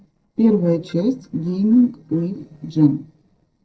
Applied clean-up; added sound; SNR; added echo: neural separator model SepFormer DNS4.